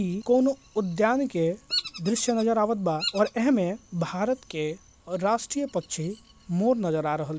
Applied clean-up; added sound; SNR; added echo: none; Bird vocalization, bird call, bird song; 15 dB; none.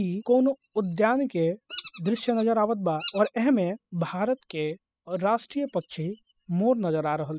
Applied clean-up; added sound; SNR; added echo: classical method spectral subtraction.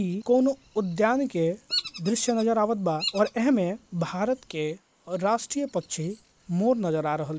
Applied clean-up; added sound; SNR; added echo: neural mask model Resemble Enhance denoiser.